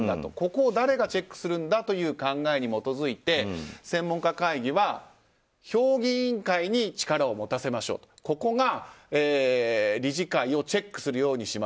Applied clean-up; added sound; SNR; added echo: none; none; none; none.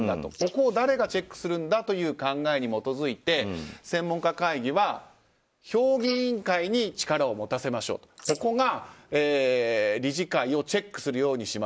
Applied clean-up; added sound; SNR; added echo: neural mask model Resemble Enhance denoiser.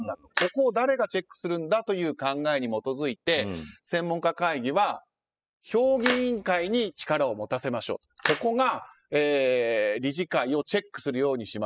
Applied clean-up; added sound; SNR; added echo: classical method spectral subtraction.